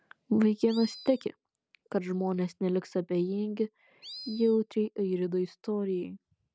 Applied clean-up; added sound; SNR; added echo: none; Animal; 16 dB; none.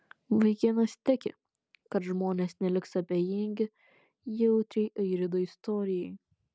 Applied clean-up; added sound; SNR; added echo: none; none; none; none.